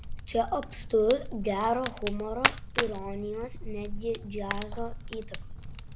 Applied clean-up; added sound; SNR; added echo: none; Fire; 2 dB; none.